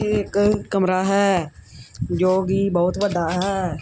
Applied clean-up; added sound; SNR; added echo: none; none; none; none.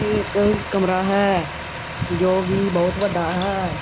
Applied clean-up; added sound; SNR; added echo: none; Truck; 10 dB; none.